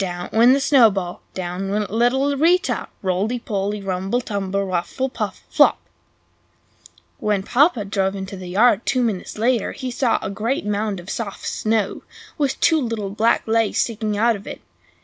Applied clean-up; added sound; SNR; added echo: none; none; none; none.